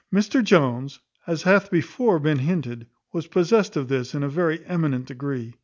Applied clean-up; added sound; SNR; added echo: none; none; none; none.